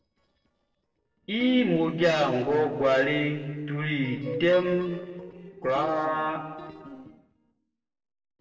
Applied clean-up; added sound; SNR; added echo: neural separator model SepFormer DNS4.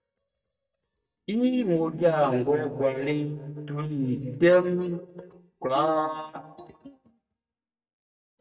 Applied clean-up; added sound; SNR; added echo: neural mask model DeepFilterNet 3.